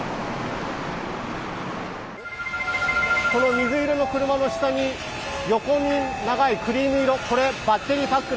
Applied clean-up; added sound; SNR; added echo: none; none; none; none.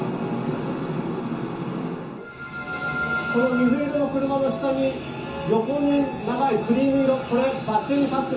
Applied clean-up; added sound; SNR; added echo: none; none; none; reverberation time 0.6 s.